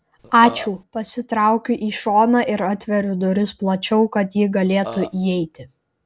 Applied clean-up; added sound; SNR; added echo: none; Burping, eructation; 14 dB; none.